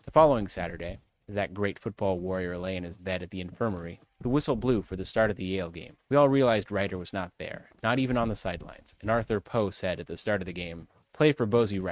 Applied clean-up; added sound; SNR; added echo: neural mask model RNNoise.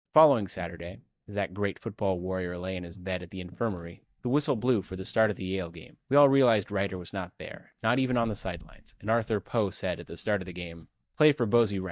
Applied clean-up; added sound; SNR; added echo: neural mask model DeepFilterNet 3.